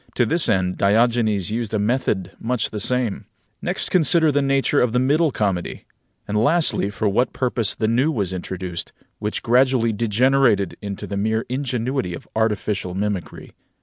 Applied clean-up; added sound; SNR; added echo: none; none; none; none.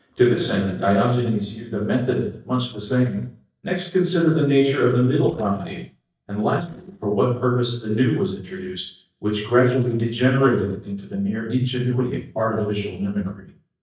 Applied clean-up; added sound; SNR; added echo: neural mask model DeepFilterNet 3.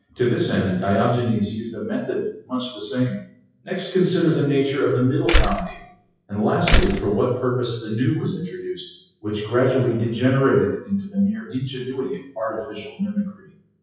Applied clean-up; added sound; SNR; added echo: classical method WPE with log-MMSE.